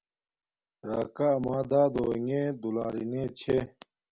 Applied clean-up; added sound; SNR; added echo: none; none; none; none.